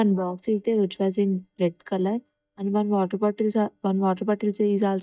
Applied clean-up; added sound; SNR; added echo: neural mask model DeepFilterNet 3.